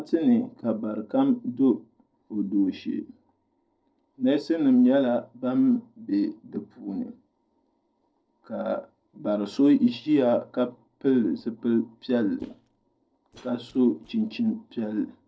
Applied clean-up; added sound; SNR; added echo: neural separator model SepFormer DNS4.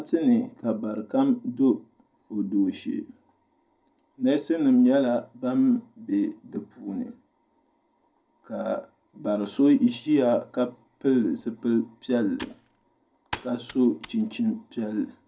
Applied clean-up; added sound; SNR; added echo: none; Computer keyboard; 18 dB; reverberation time 0.2 s.